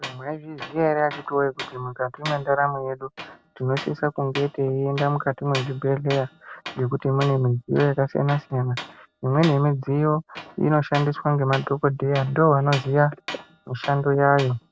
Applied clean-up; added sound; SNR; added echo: none; Tools; 16 dB; none.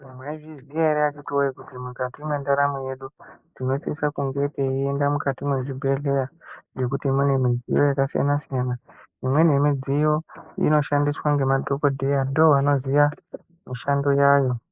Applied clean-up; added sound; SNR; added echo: neural mask model Resemble Enhance denoiser.